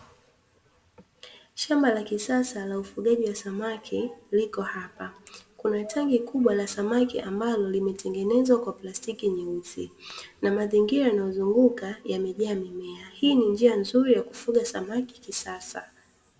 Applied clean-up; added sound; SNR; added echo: none; none; none; reverberation time 1.3 s.